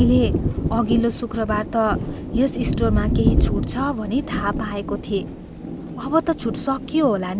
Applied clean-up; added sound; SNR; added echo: none; Thunder; 1 dB; none.